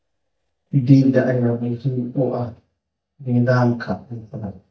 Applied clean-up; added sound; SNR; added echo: neural mask model DeepFilterNet 3.